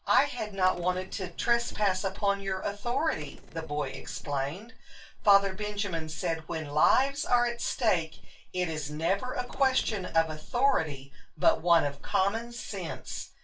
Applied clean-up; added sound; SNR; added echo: neural separator model SepFormer DNS4.